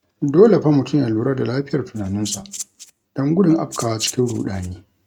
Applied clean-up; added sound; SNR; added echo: neural mask model RNNoise.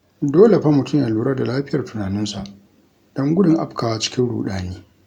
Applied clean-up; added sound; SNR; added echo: none; none; none; none.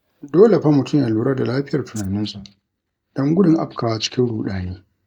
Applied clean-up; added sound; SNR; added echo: neural mask model DeepFilterNet 3.